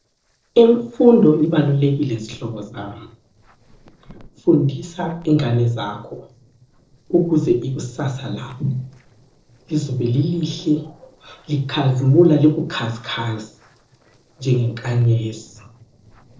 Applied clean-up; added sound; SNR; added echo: neural separator model SepFormer DNS4.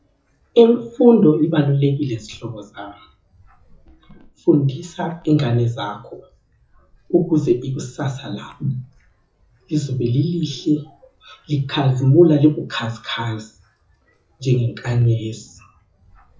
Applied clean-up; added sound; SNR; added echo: classical method WPE with log-MMSE.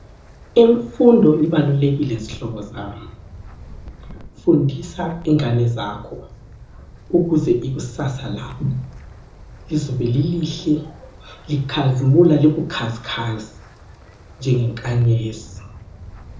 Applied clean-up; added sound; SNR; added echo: none; Wind; 19 dB; reverberation time 0.6 s.